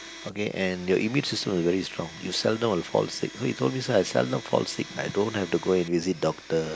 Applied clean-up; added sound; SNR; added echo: none; Domestic sounds, home sounds; 17 dB; none.